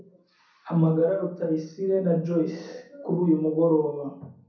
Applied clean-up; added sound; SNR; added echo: none; none; none; reverberation time 0.6 s.